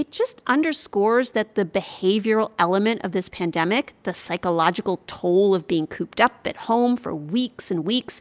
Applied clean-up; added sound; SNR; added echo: none; none; none; none.